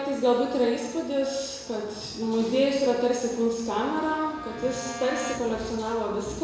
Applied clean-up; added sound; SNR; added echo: none; Bowed string instrument; 15 dB; reverberation time 1.0 s.